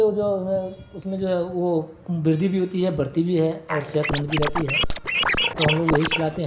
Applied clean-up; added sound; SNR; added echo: none; Scratching (performance technique); 1 dB; reverberation time 2.0 s.